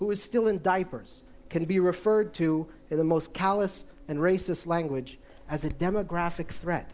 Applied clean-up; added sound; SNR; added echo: none; Cricket; 15 dB; none.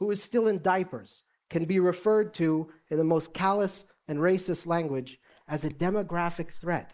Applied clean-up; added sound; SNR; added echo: neural mask model Resemble Enhance denoiser.